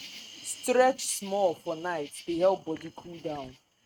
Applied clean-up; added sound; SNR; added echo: neural mask model RNNoise.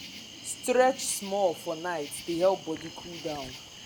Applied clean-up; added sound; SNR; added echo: none; Cricket; 14 dB; none.